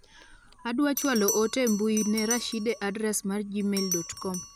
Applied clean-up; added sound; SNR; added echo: none; Bell; 9 dB; none.